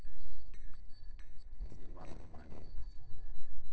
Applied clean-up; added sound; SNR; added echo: neural separator model SepFormer DNS4.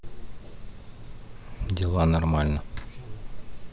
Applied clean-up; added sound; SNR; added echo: none; none; none; none.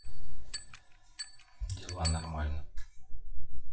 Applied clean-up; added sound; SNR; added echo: classical method WPE with log-MMSE.